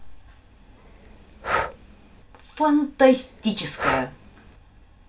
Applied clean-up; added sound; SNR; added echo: none; Breathing; 7 dB; reverberation time 0.2 s.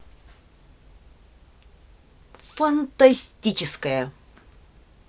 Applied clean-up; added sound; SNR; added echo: none; none; none; none.